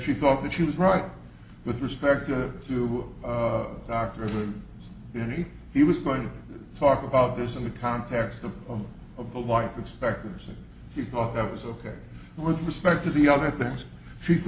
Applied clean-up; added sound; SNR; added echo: none; none; none; none.